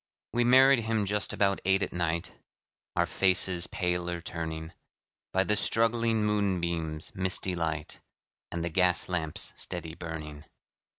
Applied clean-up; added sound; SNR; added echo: none; none; none; none.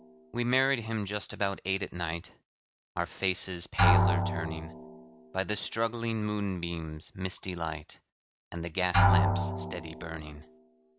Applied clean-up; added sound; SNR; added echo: none; Drum; -2 dB; none.